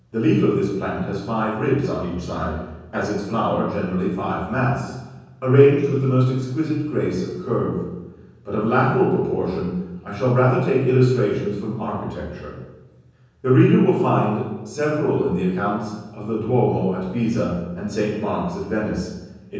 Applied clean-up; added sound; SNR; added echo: none; none; none; reverberation time 1.1 s.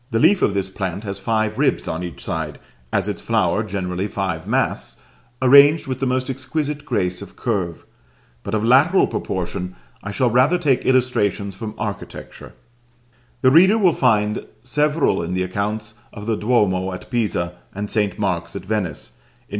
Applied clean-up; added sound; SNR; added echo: none; none; none; none.